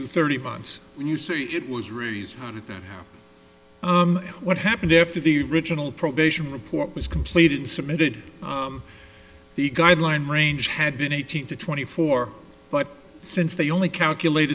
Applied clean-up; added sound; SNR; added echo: none; none; none; none.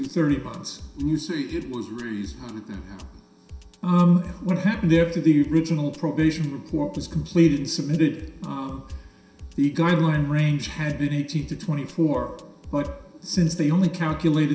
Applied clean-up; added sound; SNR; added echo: none; Drum kit; 19 dB; reverberation time 0.7 s.